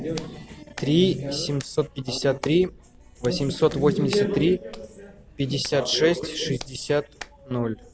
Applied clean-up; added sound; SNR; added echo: none; Hands; 20 dB; none.